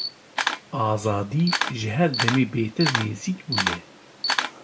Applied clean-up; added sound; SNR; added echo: none; Camera; 3 dB; none.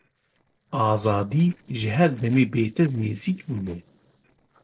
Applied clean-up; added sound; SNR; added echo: neural separator model SepFormer DNS4.